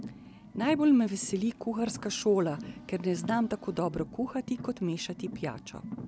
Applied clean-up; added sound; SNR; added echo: none; Car; 13 dB; none.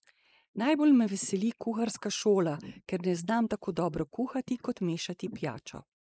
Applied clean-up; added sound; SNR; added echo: neural mask model Resemble Enhance denoiser.